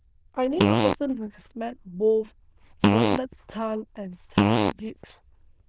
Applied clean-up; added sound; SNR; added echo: neural diffusion model UNIVERSE++.